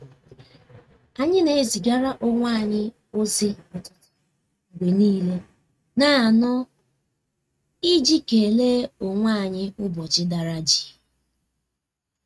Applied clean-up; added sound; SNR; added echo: neural mask model RNNoise.